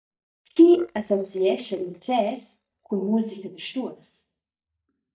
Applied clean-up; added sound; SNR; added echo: neural mask model DeepFilterNet 3.